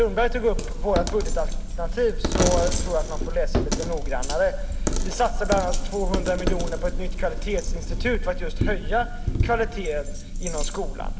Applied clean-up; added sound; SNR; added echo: none; Coin (dropping); -2 dB; none.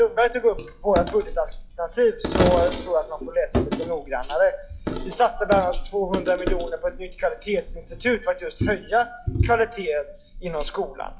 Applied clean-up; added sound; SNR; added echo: classical method log-MMSE.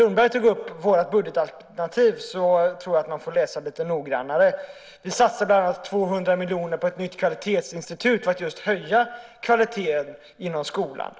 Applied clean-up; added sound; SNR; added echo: none; none; none; none.